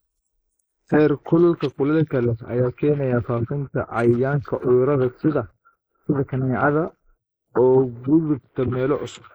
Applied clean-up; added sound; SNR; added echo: neural mask model Resemble Enhance denoiser.